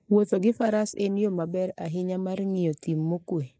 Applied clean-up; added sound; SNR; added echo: neural mask model Resemble Enhance denoiser.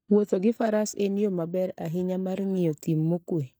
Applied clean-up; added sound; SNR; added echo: neural mask model DeepFilterNet 3.